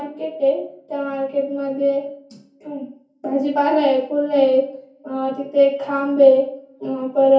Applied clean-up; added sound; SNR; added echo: none; none; none; reverberation time 0.6 s.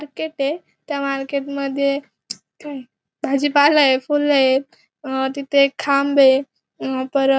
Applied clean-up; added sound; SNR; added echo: none; none; none; none.